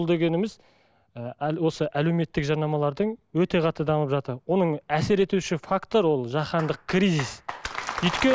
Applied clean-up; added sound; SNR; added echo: none; none; none; none.